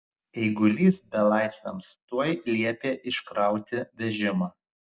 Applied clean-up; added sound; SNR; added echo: none; none; none; none.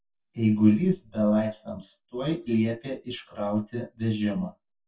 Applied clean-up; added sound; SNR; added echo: none; none; none; reverberation time 0.1 s.